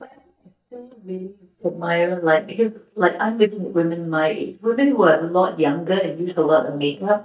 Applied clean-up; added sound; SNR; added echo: neural mask model DeepFilterNet 3.